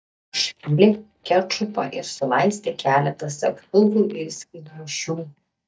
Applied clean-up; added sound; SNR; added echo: neural mask model DeepFilterNet 3.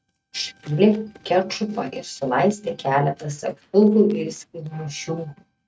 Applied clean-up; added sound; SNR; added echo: neural mask model RNNoise.